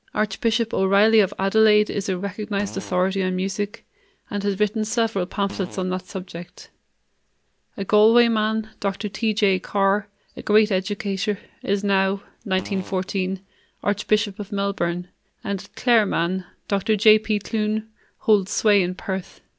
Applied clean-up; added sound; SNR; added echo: none; Fart; 19 dB; none.